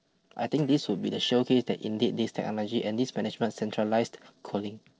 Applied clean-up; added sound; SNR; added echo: neural separator model SepFormer DNS4.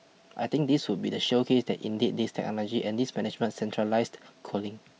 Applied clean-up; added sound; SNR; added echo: none; none; none; none.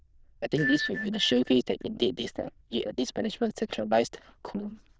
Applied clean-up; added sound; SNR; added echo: neural diffusion model UNIVERSE++.